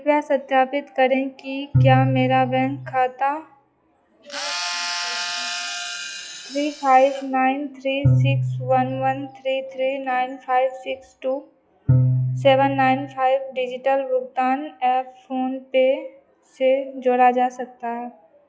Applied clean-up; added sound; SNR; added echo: classical method log-MMSE.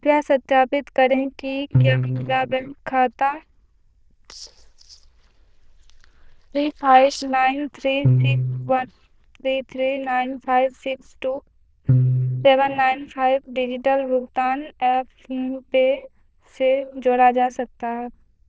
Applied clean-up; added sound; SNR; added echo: neural diffusion model UNIVERSE++.